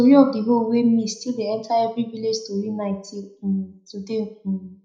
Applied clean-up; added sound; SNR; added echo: none; none; none; reverberation time 0.4 s.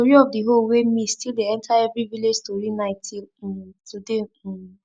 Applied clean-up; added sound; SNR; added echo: none; none; none; none.